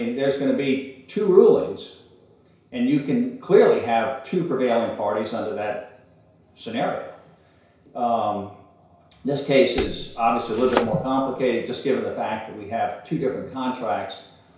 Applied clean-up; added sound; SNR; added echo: none; Domestic sounds, home sounds; 9 dB; reverberation time 0.6 s.